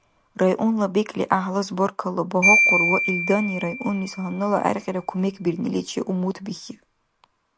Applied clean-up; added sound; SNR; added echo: none; Marimba, xylophone; 3 dB; none.